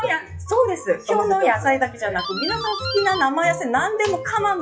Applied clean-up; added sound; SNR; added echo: classical method WPE with log-MMSE.